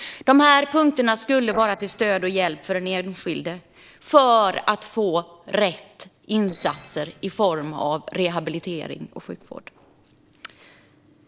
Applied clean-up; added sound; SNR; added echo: neural separator model SepFormer DNS4.